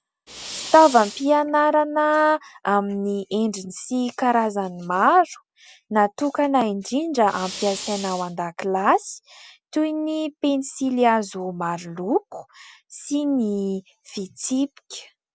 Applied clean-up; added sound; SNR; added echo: none; Fire; 12 dB; none.